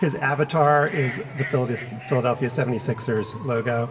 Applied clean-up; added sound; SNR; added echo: none; Bird / Fowl; 15 dB; reverberation time 2.3 s.